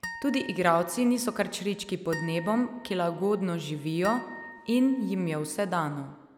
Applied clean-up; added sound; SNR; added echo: none; Harp; 16 dB; none.